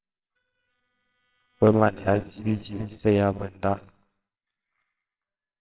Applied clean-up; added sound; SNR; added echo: neural separator model SepFormer WHAMR!.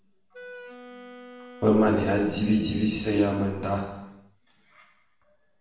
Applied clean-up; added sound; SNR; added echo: none; Wind instrument, woodwind instrument; 19 dB; reverberation time 0.9 s.